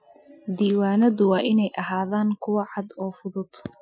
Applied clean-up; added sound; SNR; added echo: classical method Wiener filter.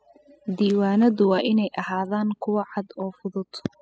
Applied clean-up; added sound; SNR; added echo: classical method spectral subtraction.